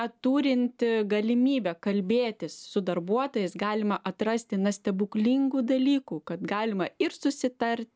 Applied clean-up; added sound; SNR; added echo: none; none; none; none.